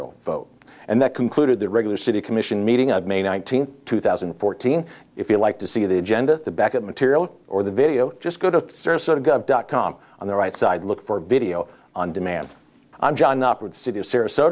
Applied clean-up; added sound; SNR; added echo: none; none; none; none.